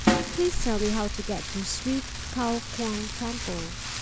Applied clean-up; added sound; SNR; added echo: none; Snare drum + Rain; 0 dB; none.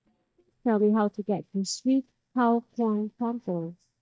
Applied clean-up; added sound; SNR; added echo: neural mask model DeepFilterNet 3.